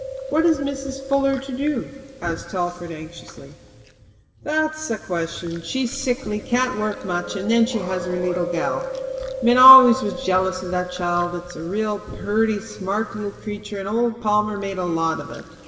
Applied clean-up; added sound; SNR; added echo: none; Chewing, mastication; 12 dB; reverberation time 2.0 s.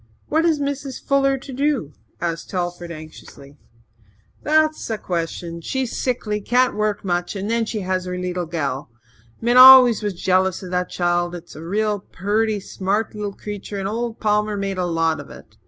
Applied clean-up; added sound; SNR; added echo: none; none; none; none.